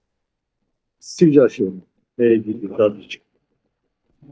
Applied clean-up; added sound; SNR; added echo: neural mask model DeepFilterNet 3.